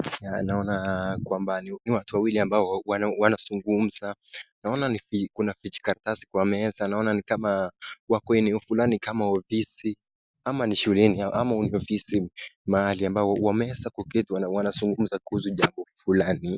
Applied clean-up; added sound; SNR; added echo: none; none; none; none.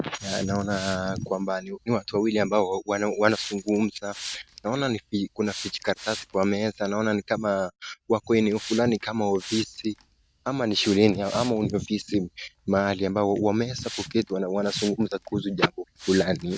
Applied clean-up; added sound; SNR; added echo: none; Hiss; 17 dB; none.